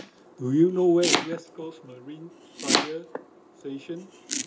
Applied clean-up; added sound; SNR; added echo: none; Domestic sounds, home sounds; 4 dB; reverberation time 0.2 s.